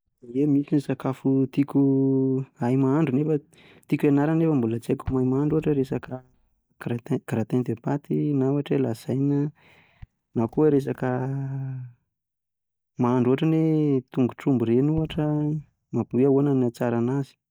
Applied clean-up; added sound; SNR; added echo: neural mask model DeepFilterNet 3.